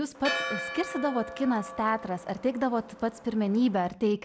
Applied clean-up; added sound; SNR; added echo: none; Church bell; 9 dB; none.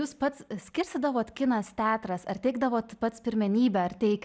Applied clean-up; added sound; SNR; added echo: none; none; none; none.